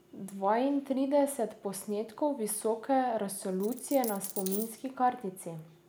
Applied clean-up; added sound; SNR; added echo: none; Coin (dropping); 11 dB; none.